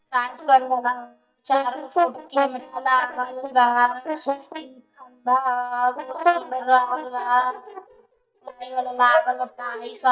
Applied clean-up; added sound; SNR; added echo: neural mask model DeepFilterNet 3.